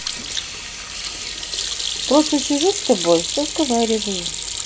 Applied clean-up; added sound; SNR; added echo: none; Sink (filling or washing) / Hands; 4 dB; none.